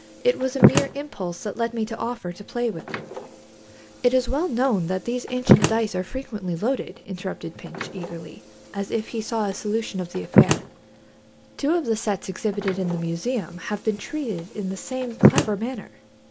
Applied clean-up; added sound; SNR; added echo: none; Slam; 0 dB; none.